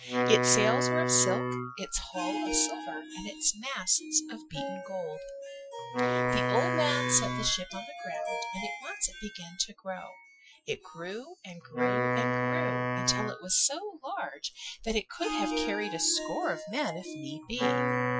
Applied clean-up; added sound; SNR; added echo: classical method Wiener filter.